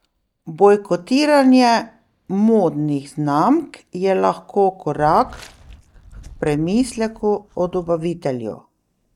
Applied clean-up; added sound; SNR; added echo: neural mask model DeepFilterNet 3.